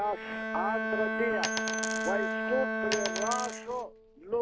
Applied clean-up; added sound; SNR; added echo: none; Bowed string instrument + Coin (dropping); -1 dB; none.